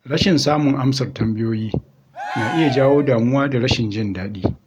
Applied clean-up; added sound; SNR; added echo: none; Cheering; 12 dB; none.